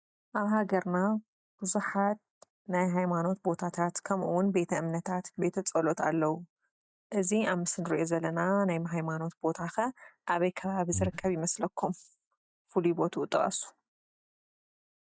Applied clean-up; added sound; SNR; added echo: neural mask model DeepFilterNet 3.